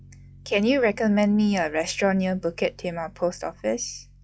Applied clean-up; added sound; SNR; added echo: classical method log-MMSE.